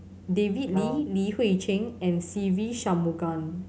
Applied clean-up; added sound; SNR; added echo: none; Brass instrument; 8 dB; none.